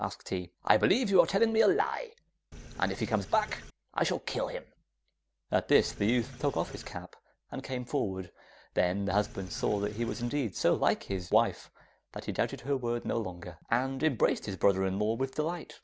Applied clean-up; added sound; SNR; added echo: none; Sink (filling or washing); 15 dB; none.